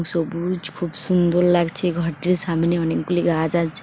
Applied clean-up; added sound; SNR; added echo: none; none; none; none.